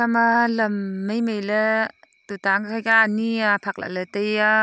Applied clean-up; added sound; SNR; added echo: none; none; none; none.